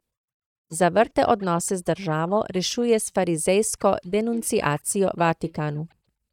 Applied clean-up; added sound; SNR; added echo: neural mask model DeepFilterNet 3.